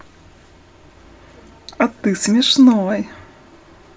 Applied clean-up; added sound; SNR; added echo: none; none; none; reverberation time 0.2 s.